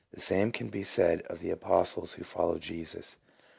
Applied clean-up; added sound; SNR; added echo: none; none; none; none.